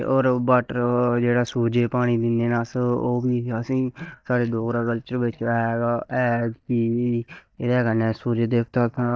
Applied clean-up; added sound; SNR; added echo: neural mask model DeepFilterNet 3.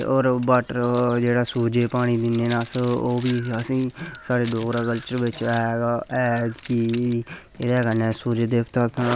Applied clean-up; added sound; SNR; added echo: none; Zipper (clothing); 17 dB; none.